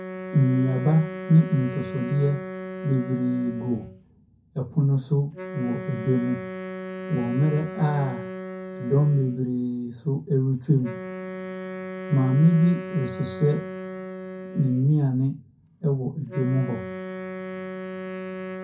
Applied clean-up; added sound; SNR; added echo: none; Wind instrument, woodwind instrument; 11 dB; reverberation time 0.3 s.